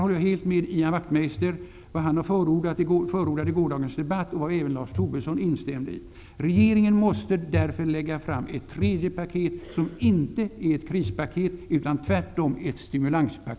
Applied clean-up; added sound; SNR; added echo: none; none; none; none.